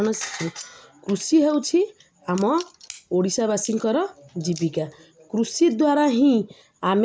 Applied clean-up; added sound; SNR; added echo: none; none; none; none.